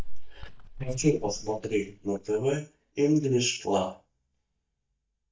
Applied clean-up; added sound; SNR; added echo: neural mask model DeepFilterNet 3.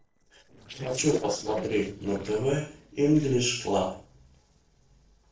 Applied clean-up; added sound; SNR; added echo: neural separator model SepFormer DNS4.